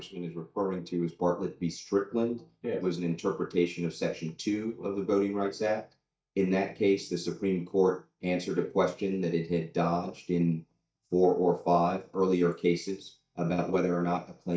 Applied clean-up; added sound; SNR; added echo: neural mask model DeepFilterNet 3.